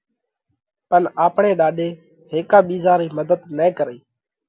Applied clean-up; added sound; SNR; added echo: none; none; none; none.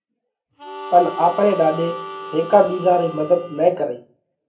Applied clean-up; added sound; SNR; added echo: none; Harmonica; 13 dB; reverberation time 0.3 s.